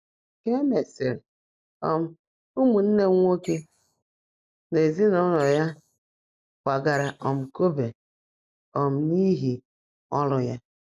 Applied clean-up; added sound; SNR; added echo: neural mask model Resemble Enhance denoiser.